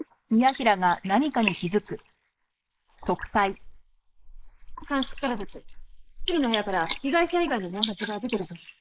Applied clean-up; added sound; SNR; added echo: neural mask model Resemble Enhance denoiser.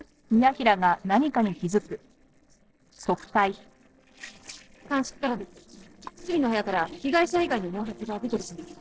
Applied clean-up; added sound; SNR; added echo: neural separator model SepFormer DNS4.